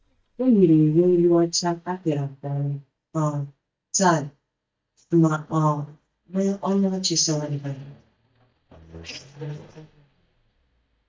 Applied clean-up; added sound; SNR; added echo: neural mask model DeepFilterNet 3.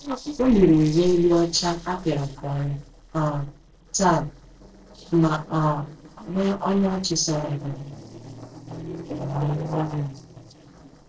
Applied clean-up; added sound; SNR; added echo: neural separator model SepFormer DNS4.